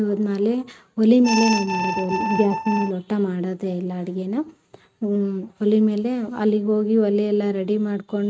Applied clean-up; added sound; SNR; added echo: neural mask model RNNoise.